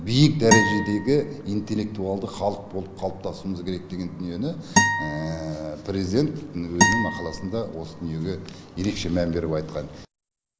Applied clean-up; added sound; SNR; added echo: none; Acoustic guitar; 0 dB; none.